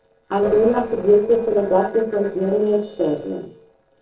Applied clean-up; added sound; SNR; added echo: neural separator model SepFormer DNS4.